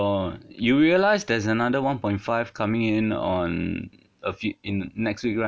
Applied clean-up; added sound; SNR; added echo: none; none; none; none.